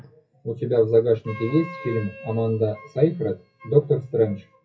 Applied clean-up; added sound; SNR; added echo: classical method WPE with log-MMSE.